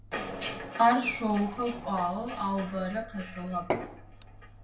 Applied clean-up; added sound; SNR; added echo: none; Fill (with liquid) / Glass / Water; 12 dB; reverberation time 0.3 s.